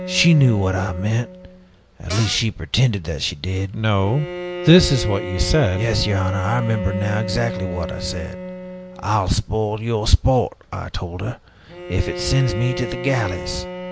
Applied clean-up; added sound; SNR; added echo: none; Bowed string instrument + Cupboard open or close; 11 dB; none.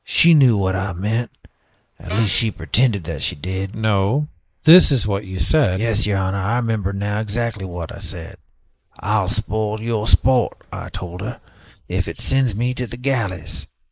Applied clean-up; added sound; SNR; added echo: neural mask model Resemble Enhance denoiser.